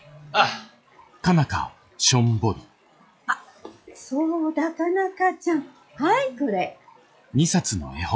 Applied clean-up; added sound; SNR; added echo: classical method log-MMSE.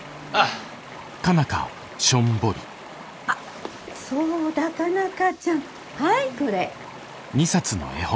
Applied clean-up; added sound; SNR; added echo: none; Stream; 15 dB; none.